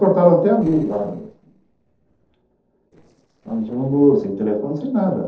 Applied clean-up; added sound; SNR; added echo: neural separator model SepFormer DNS4.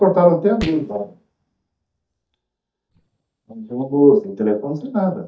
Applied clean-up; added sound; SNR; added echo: neural mask model DeepFilterNet 3.